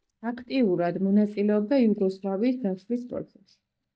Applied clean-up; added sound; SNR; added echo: neural mask model DeepFilterNet 3.